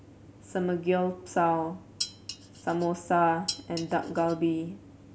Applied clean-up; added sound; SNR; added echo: none; Dishes, pots, and pans; 12 dB; none.